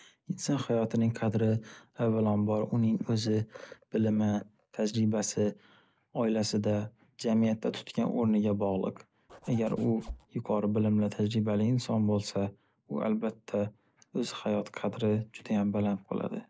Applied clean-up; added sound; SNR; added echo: none; Zipper (clothing); 16 dB; none.